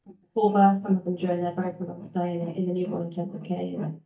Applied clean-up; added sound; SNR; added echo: neural mask model DeepFilterNet 3.